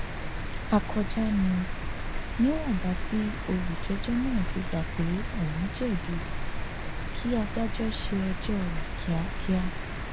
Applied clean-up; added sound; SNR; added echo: none; Rain; 1 dB; none.